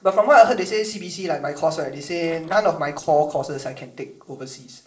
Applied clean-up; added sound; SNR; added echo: neural separator model SepFormer DNS4.